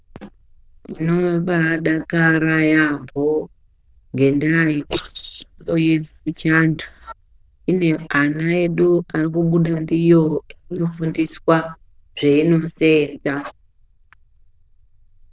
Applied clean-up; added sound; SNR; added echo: neural diffusion model UNIVERSE++.